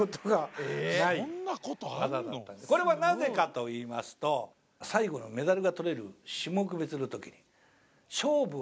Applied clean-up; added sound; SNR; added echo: none; none; none; none.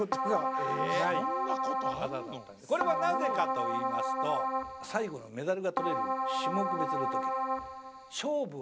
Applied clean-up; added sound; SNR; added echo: none; Keyboard (musical); -3 dB; none.